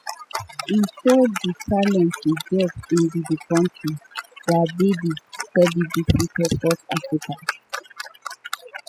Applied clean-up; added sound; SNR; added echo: classical method spectral subtraction.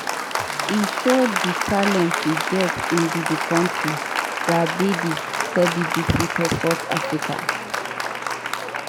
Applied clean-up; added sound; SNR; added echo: none; Applause; 1 dB; none.